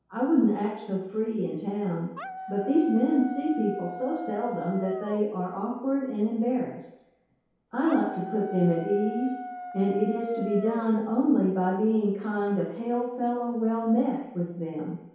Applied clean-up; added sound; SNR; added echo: none; Dog; 11 dB; reverberation time 0.8 s.